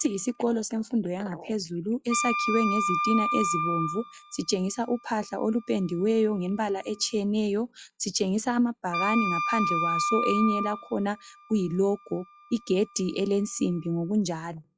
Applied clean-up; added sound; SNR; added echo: classical method log-MMSE.